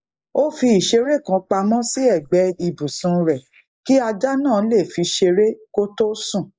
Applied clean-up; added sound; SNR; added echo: neural mask model Resemble Enhance denoiser.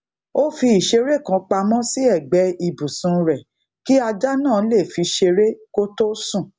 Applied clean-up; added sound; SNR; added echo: none; none; none; none.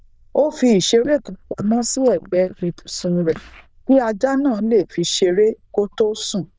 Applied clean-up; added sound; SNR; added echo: neural diffusion model UNIVERSE++.